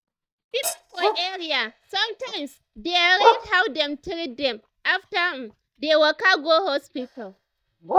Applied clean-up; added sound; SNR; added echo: neural mask model DeepFilterNet 3.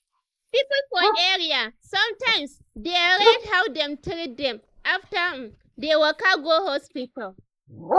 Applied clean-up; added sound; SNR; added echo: neural mask model Resemble Enhance denoiser.